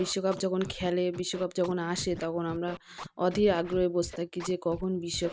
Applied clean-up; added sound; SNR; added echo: none; Scratching (performance technique); 15 dB; none.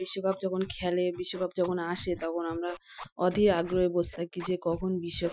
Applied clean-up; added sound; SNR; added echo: classical method Wiener filter.